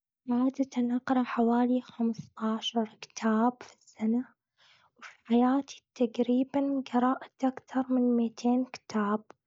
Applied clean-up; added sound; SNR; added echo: none; none; none; none.